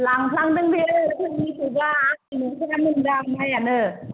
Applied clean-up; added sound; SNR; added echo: none; none; none; none.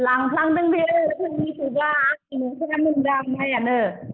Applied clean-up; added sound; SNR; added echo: neural mask model Resemble Enhance denoiser.